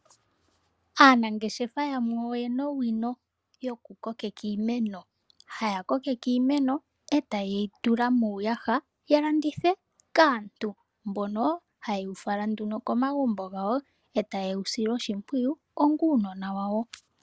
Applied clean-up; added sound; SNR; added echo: none; none; none; none.